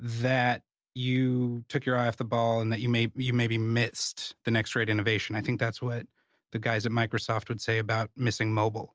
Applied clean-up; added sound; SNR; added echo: none; none; none; none.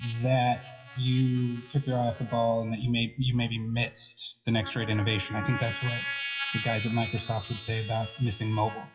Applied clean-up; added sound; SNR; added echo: classical method WPE with log-MMSE.